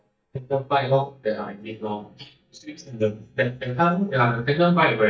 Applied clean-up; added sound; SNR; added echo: neural mask model DeepFilterNet 3.